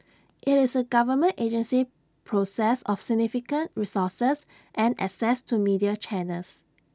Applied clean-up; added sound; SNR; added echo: none; none; none; none.